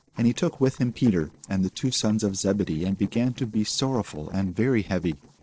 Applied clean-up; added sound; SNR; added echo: neural separator model SepFormer DNS4.